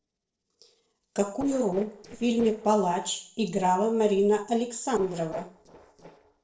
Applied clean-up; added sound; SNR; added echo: neural separator model SepFormer DNS4.